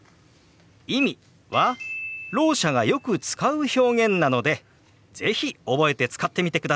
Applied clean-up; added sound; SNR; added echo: none; none; none; none.